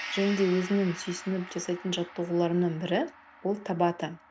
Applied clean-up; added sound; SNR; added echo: none; Gong; 14 dB; none.